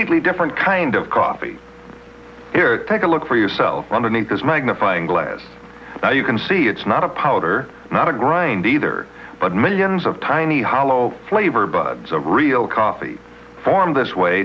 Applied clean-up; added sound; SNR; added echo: none; none; none; none.